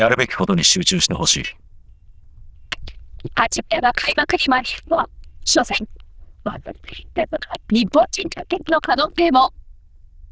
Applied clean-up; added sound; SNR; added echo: neural diffusion model UNIVERSE++.